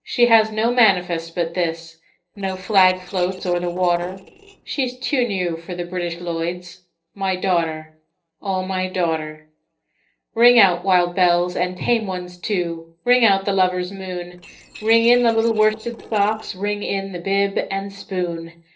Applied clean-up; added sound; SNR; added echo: neural separator model SepFormer DNS4.